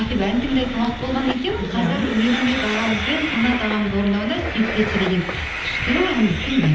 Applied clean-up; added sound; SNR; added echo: none; Train; 7 dB; reverberation time 1.2 s.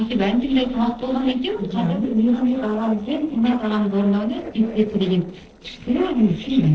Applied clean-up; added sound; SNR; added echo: neural separator model SepFormer DNS4.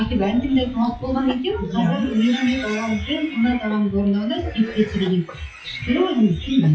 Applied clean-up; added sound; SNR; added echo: classical method WPE with log-MMSE.